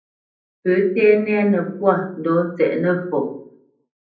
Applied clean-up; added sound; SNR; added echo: none; none; none; reverberation time 0.6 s.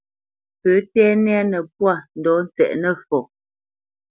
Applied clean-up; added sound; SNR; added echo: none; none; none; none.